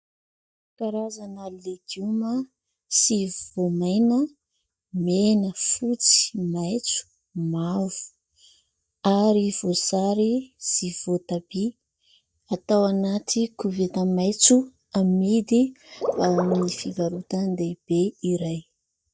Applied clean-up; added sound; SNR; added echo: neural mask model DeepFilterNet 3.